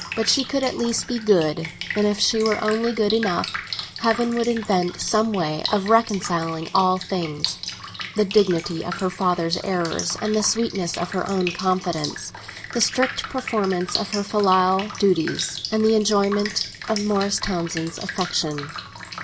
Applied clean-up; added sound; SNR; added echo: none; Drip; 10 dB; none.